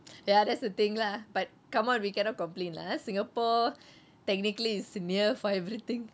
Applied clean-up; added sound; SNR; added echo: none; none; none; none.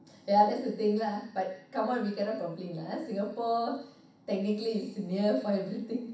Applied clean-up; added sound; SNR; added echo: none; none; none; reverberation time 0.7 s.